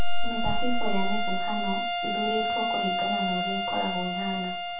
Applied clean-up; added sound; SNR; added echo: none; Bowed string instrument; 4 dB; reverberation time 0.3 s.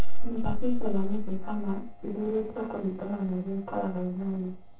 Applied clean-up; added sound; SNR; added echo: neural separator model SepFormer DNS4.